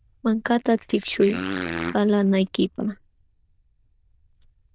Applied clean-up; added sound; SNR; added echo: neural diffusion model UNIVERSE++.